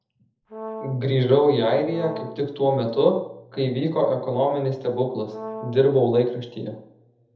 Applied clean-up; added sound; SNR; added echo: none; Brass instrument; 13 dB; reverberation time 0.7 s.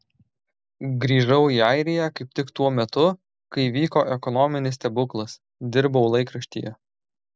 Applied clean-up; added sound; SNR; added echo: none; none; none; none.